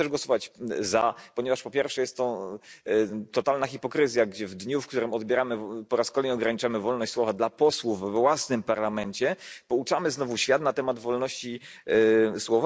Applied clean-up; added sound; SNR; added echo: none; none; none; none.